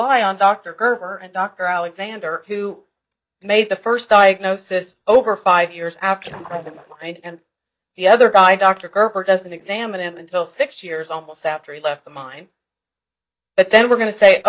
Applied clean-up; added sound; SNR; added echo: neural mask model DeepFilterNet 3.